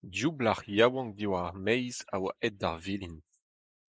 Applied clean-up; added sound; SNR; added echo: neural mask model Resemble Enhance denoiser.